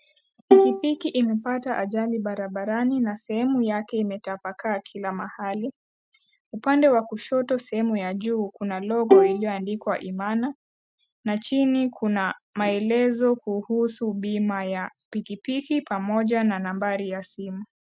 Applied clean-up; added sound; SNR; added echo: neural mask model RNNoise.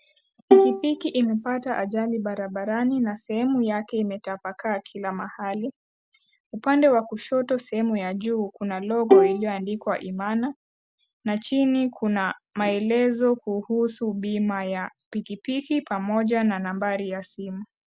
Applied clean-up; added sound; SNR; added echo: none; Bowed string instrument; -4 dB; none.